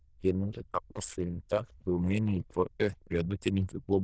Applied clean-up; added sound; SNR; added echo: neural diffusion model UNIVERSE++.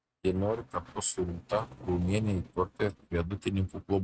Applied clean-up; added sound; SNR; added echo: neural mask model RNNoise.